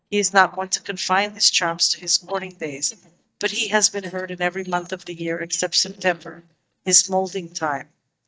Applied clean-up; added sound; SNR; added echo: neural mask model DeepFilterNet 3.